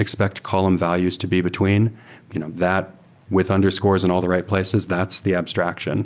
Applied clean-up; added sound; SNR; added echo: none; none; none; none.